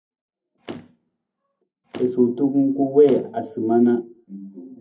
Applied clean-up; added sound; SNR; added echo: none; Motor vehicle (road); 20 dB; reverberation time 0.3 s.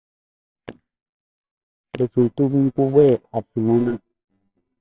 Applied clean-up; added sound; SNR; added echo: neural separator model SepFormer WHAMR!.